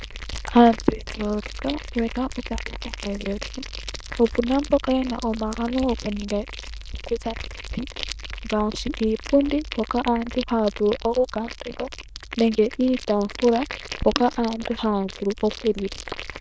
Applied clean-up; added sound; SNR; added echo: neural diffusion model UNIVERSE++.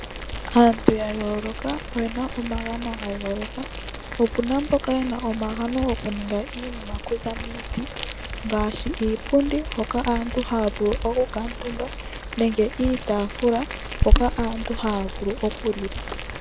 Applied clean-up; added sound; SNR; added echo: none; Boiling; 4 dB; none.